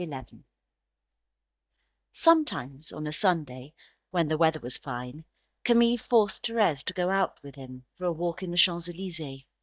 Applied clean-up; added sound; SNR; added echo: neural mask model DeepFilterNet 3.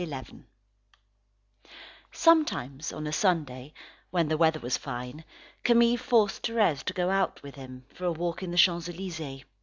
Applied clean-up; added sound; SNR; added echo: none; none; none; none.